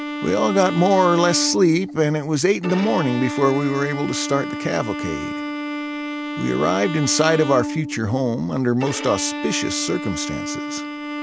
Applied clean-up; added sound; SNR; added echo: none; Bowed string instrument; 7 dB; none.